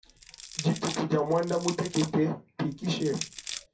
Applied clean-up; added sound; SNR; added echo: none; Crushing; 11 dB; reverberation time 0.3 s.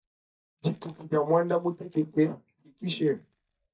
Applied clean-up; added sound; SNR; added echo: neural mask model DeepFilterNet 3.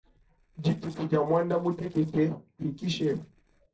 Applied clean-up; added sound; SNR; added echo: neural separator model SepFormer DNS4.